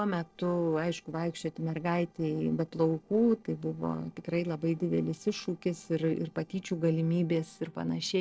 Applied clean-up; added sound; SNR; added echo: neural separator model SepFormer DNS4.